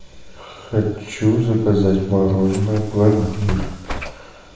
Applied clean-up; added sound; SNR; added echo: none; Bus; 10 dB; reverberation time 0.9 s.